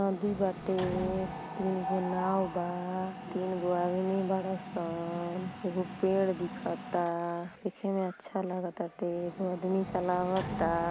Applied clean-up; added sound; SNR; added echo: none; Mechanisms; 9 dB; none.